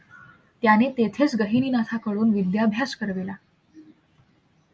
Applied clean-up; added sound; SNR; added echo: none; none; none; none.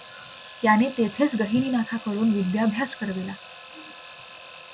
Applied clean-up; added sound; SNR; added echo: none; Alarm / Clock; 4 dB; none.